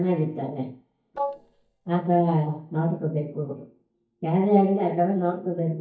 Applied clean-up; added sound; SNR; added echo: neural mask model DeepFilterNet 3.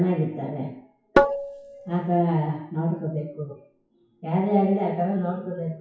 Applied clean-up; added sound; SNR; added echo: classical method WPE with log-MMSE.